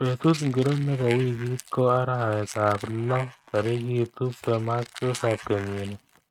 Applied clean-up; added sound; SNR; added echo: neural mask model RNNoise.